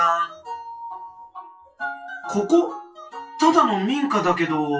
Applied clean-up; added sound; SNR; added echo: classical method WPE with log-MMSE.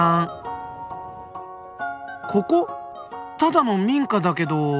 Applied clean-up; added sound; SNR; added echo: none; none; none; none.